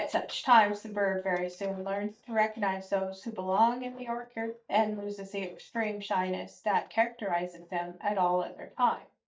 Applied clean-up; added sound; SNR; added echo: neural mask model DeepFilterNet 3.